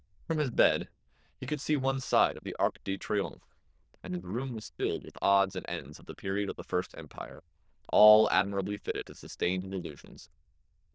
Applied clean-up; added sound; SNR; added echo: neural diffusion model UNIVERSE++.